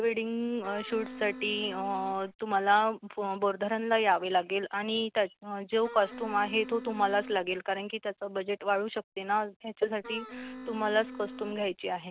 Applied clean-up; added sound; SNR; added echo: none; Wind instrument, woodwind instrument; 13 dB; none.